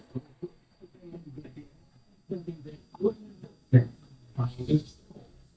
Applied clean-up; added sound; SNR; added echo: neural mask model DeepFilterNet 3.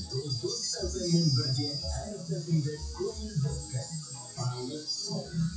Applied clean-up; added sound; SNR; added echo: classical method WPE with log-MMSE.